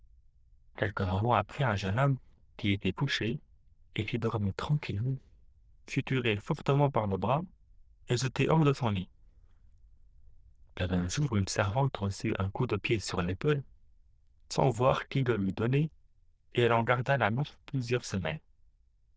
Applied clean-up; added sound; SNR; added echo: neural diffusion model UNIVERSE++.